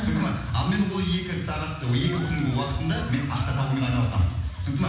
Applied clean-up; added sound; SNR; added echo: none; Cheering; 19 dB; reverberation time 1.1 s.